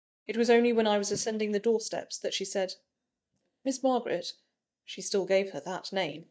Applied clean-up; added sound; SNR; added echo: neural mask model DeepFilterNet 3.